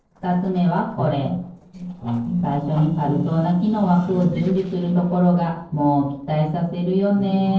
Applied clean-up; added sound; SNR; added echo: neural separator model SepFormer DNS4.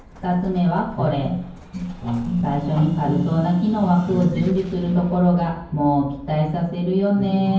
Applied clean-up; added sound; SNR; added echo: none; Explosion; 19 dB; reverberation time 0.9 s.